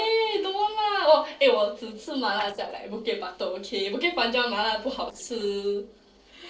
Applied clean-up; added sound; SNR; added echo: neural separator model SepFormer DNS4.